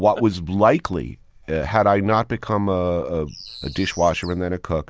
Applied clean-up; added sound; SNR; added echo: none; Bird; 19 dB; none.